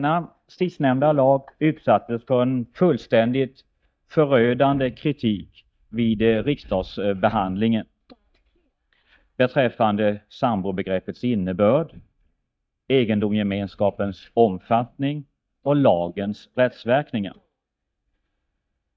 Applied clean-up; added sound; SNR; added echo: neural mask model DeepFilterNet 3.